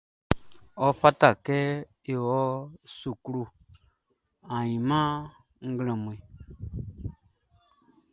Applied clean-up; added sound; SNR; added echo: none; none; none; none.